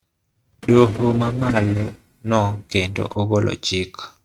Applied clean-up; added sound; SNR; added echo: neural mask model RNNoise.